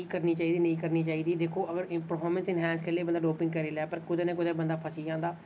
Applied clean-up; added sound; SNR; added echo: none; none; none; none.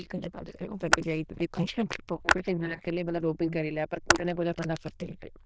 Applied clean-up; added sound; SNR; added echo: neural diffusion model UNIVERSE++.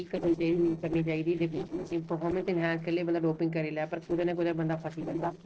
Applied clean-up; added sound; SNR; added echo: neural separator model SepFormer DNS4.